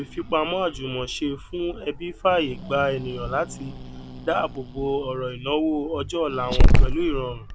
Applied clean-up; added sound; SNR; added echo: none; Growling; -3 dB; none.